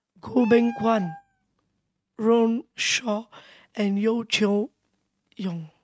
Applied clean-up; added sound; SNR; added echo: neural mask model RNNoise.